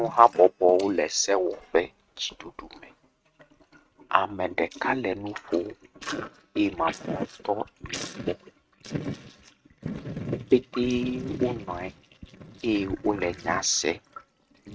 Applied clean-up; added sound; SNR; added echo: neural mask model RNNoise.